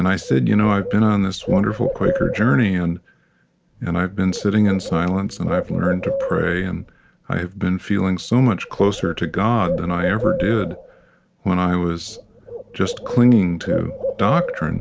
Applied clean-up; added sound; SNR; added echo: none; Bird; 9 dB; none.